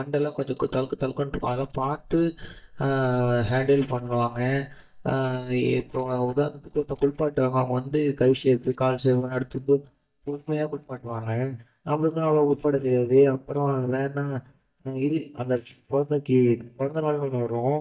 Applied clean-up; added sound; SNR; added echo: neural mask model DeepFilterNet 3.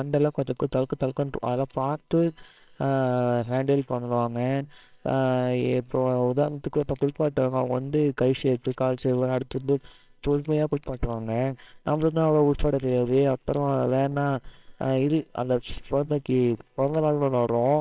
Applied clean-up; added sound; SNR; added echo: neural separator model SepFormer WHAMR!.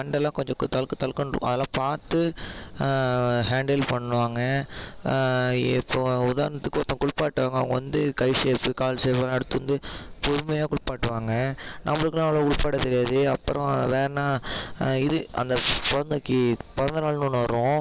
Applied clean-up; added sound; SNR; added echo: none; none; none; none.